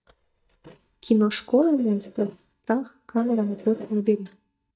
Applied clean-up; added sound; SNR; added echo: neural mask model DeepFilterNet 3.